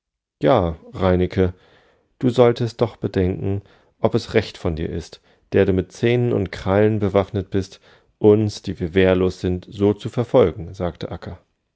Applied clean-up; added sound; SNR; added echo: none; none; none; none.